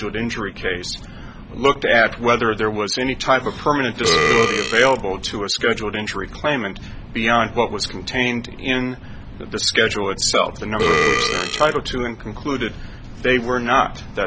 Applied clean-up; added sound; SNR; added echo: none; Burping, eructation; 1 dB; none.